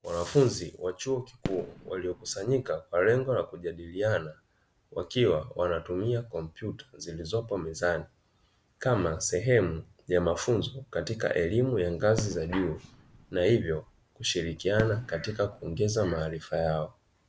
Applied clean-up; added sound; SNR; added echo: none; Fireworks; 13 dB; none.